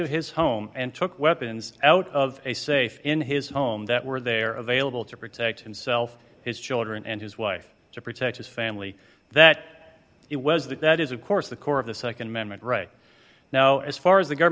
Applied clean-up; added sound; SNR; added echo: none; none; none; none.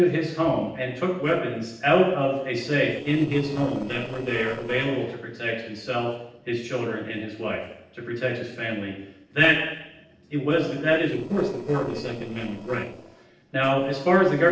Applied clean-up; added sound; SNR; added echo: neural separator model SepFormer DNS4.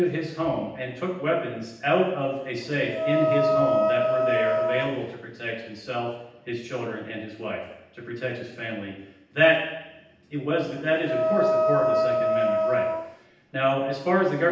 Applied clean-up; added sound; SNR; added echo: none; Wind instrument, woodwind instrument; -3 dB; reverberation time 0.9 s.